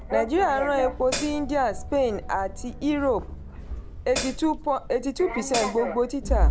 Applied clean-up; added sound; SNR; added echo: none; Sliding door + Hi-hat; 4 dB; none.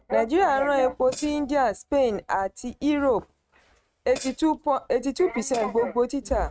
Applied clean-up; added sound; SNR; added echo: neural mask model RNNoise.